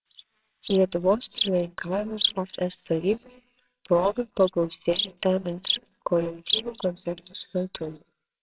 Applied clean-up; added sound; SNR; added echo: neural separator model SepFormer WHAMR!.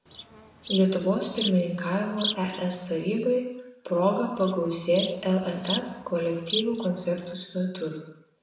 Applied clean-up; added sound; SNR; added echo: none; Insect; 10 dB; reverberation time 0.9 s.